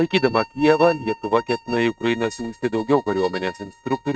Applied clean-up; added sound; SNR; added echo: neural mask model RNNoise.